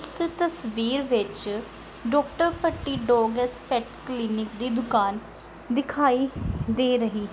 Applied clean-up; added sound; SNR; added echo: none; none; none; none.